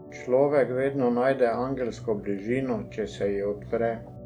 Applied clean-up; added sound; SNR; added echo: none; Organ; 15 dB; none.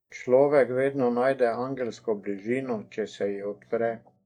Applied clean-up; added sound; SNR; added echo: neural mask model DeepFilterNet 3.